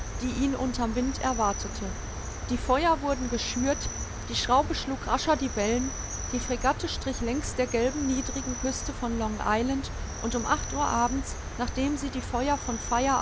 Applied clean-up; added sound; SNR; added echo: none; Cricket; 6 dB; none.